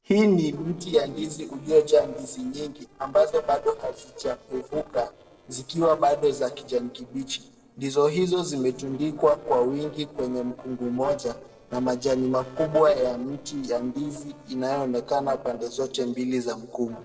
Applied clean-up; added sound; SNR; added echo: neural separator model SepFormer DNS4.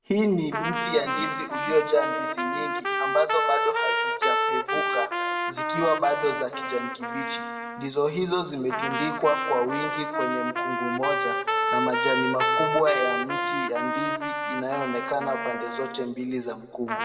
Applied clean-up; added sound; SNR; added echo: none; Trumpet; 0 dB; reverberation time 1.1 s.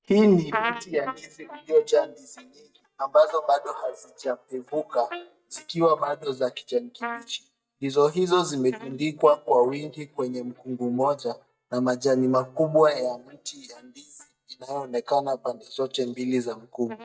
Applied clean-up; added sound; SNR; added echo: neural mask model DeepFilterNet 3.